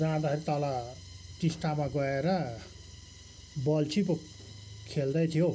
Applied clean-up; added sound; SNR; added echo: none; none; none; none.